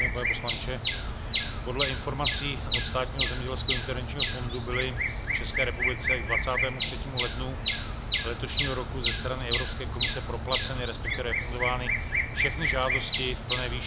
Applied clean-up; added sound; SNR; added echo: none; Bird vocalization, bird call, bird song; -4 dB; none.